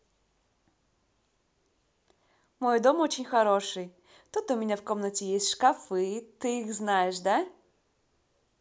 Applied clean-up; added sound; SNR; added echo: none; none; none; none.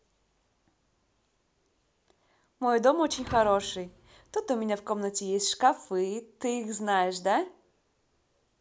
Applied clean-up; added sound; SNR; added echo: none; Thump, thud; 18 dB; none.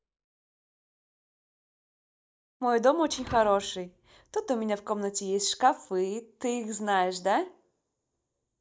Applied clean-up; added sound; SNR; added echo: neural mask model DeepFilterNet 3.